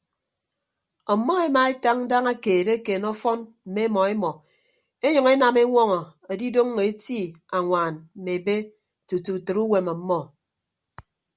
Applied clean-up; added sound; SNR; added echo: none; none; none; none.